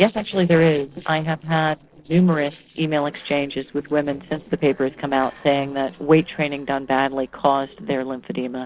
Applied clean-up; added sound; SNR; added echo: neural separator model SepFormer DNS4.